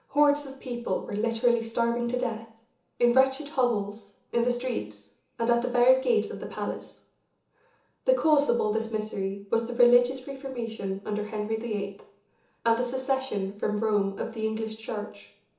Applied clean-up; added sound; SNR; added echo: none; none; none; reverberation time 0.8 s.